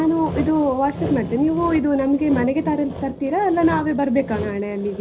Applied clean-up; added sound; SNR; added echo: none; Sawing; 10 dB; reverberation time 0.5 s.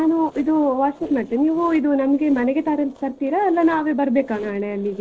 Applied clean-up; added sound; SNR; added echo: neural separator model SepFormer DNS4.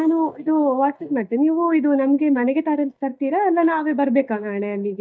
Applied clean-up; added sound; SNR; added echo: neural mask model DeepFilterNet 3.